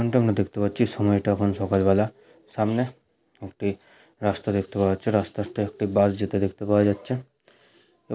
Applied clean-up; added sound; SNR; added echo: none; none; none; none.